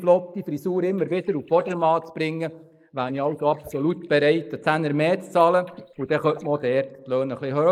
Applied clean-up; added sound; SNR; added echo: neural mask model Resemble Enhance denoiser.